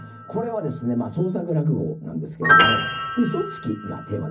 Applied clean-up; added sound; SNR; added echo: none; Piano; -1 dB; reverberation time 0.4 s.